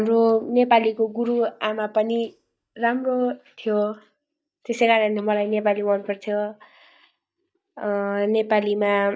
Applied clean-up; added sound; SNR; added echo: neural mask model DeepFilterNet 3.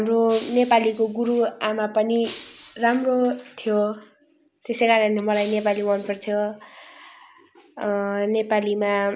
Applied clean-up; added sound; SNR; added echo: none; Shatter; 15 dB; none.